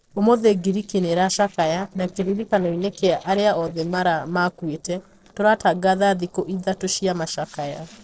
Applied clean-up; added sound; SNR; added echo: neural separator model SepFormer DNS4.